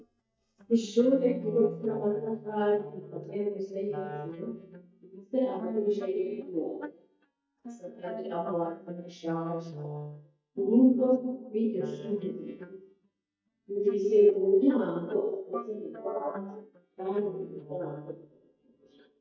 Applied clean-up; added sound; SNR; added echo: neural mask model DeepFilterNet 3.